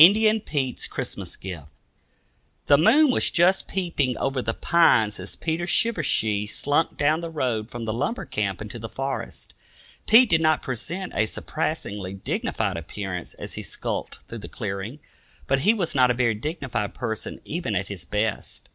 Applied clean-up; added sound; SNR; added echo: none; none; none; none.